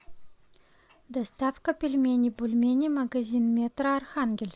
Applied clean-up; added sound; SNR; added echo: none; none; none; none.